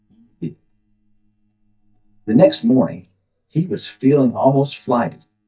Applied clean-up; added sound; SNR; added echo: neural mask model DeepFilterNet 3.